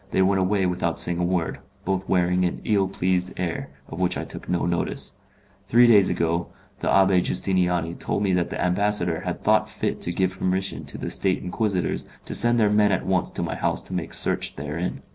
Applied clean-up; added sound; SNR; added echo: none; none; none; none.